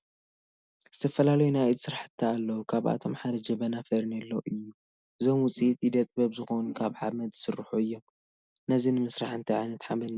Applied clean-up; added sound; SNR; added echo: none; none; none; none.